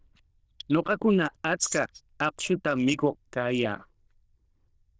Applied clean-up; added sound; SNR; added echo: neural diffusion model UNIVERSE++.